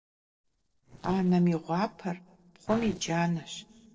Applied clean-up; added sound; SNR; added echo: neural separator model SepFormer DNS4.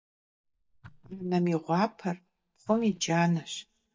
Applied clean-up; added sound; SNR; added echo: neural mask model DeepFilterNet 3.